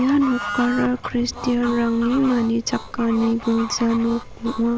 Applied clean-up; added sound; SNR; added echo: none; Harmonica + Bird / Fowl; 11 dB; none.